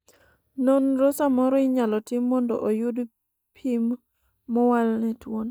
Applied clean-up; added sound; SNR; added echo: neural mask model DeepFilterNet 3.